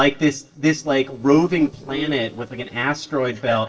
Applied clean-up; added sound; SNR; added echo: neural separator model SepFormer DNS4.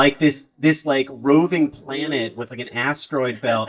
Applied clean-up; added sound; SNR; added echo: neural mask model DeepFilterNet 3.